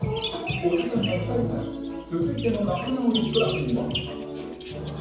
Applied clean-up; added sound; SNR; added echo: none; Bird vocalization, bird call, bird song; 11 dB; reverberation time 0.9 s.